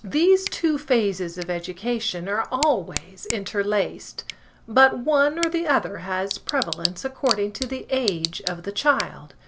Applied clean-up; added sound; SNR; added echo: none; Tick / Bicycle; 12 dB; none.